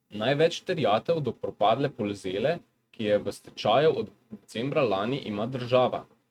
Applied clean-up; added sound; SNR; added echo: neural mask model RNNoise.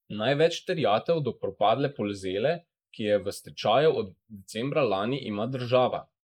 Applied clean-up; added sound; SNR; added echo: neural mask model Resemble Enhance denoiser.